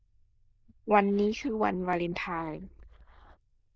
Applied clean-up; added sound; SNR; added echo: neural diffusion model UNIVERSE++.